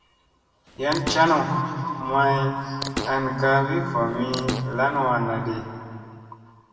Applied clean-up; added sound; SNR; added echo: none; Fart; 10 dB; reverberation time 2.2 s.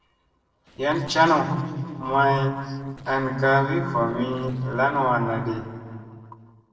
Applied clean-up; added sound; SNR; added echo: neural separator model SepFormer DNS4.